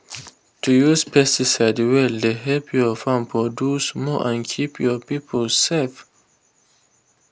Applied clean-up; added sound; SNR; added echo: none; none; none; none.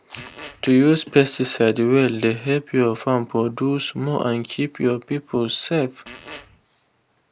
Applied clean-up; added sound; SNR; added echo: none; Fart; 19 dB; none.